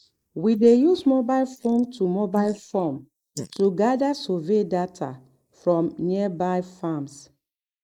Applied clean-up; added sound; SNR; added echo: neural mask model Resemble Enhance denoiser.